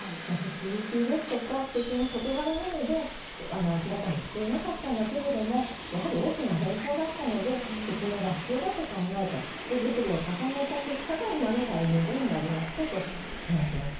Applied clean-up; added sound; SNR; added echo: none; Subway, metro, underground; 8 dB; reverberation time 0.6 s.